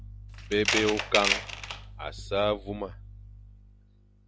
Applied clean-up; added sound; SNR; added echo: none; Tools; 0 dB; none.